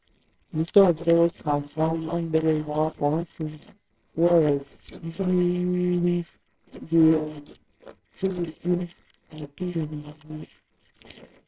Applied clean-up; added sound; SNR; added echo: neural separator model SepFormer WHAMR!.